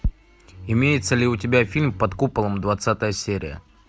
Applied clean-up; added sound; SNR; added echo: none; Bowed string instrument; 15 dB; none.